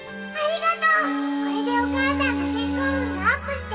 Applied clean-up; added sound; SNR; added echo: none; Wind instrument, woodwind instrument; 2 dB; reverberation time 1.8 s.